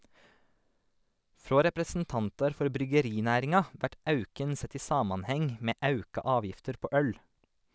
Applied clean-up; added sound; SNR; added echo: none; none; none; none.